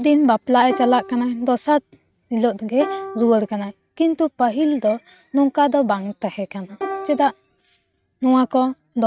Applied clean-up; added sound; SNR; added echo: neural mask model RNNoise.